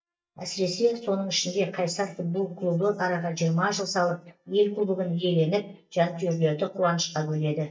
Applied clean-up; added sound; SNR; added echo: neural mask model DeepFilterNet 3.